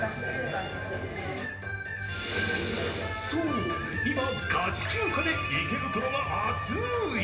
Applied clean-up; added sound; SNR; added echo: none; none; none; reverberation time 1.3 s.